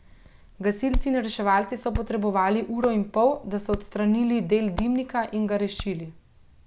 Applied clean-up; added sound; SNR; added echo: none; Hands; 10 dB; none.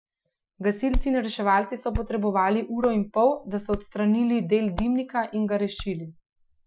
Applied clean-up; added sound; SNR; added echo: classical method Wiener filter.